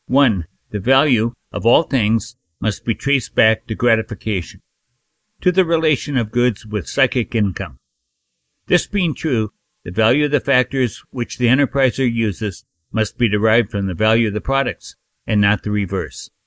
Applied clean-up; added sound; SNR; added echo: neural mask model Resemble Enhance denoiser.